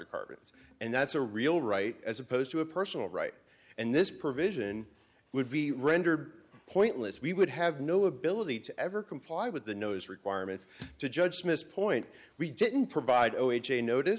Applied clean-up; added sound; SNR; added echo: none; none; none; none.